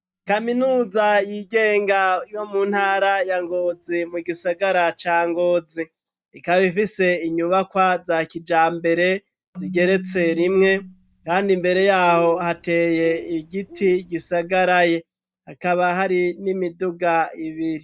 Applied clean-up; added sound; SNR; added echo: neural mask model DeepFilterNet 3.